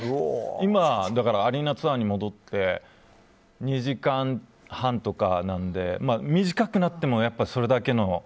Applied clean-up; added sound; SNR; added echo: none; none; none; none.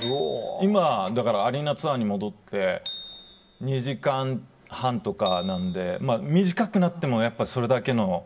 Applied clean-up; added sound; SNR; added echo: none; Bicycle bell; 17 dB; reverberation time 0.3 s.